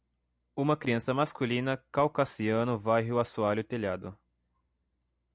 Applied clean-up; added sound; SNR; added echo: none; none; none; none.